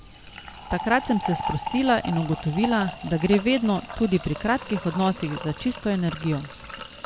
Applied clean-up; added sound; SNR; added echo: none; Fill (with liquid); 10 dB; none.